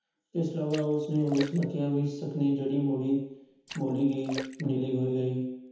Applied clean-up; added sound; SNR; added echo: none; Splash, splatter; 16 dB; reverberation time 1.0 s.